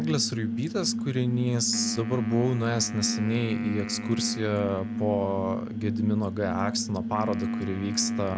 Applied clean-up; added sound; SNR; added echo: none; Wind instrument, woodwind instrument; 19 dB; none.